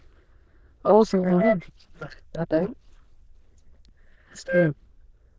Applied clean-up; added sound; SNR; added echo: neural diffusion model UNIVERSE++.